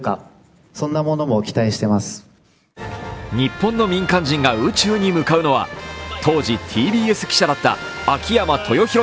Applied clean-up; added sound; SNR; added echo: none; none; none; none.